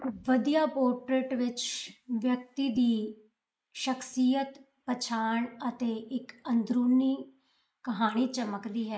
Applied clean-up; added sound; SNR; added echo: neural mask model Resemble Enhance denoiser.